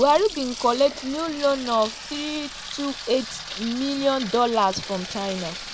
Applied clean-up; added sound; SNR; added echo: none; Sink (filling or washing) / Water tap, faucet; 12 dB; none.